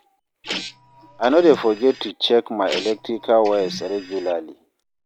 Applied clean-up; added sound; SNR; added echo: none; Printer; 13 dB; none.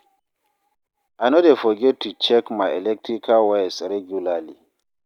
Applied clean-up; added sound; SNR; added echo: none; none; none; none.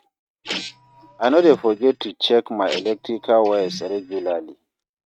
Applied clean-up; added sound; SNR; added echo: neural mask model RNNoise.